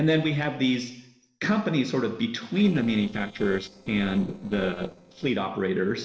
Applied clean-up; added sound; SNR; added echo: neural separator model SepFormer DNS4.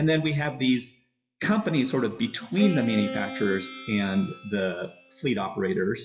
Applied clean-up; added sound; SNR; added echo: classical method WPE with log-MMSE.